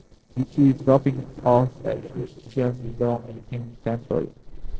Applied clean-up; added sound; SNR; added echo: neural separator model SepFormer DNS4.